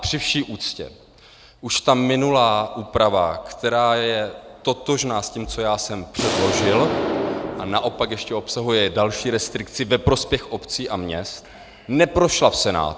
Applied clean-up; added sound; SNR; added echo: none; Explosion; 3 dB; none.